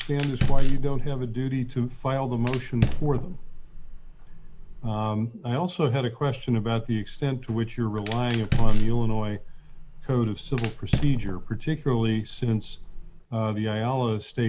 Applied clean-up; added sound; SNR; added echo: none; Fire; -2 dB; none.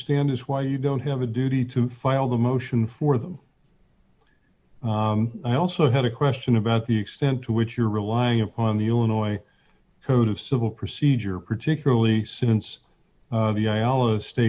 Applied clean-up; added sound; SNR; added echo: none; none; none; none.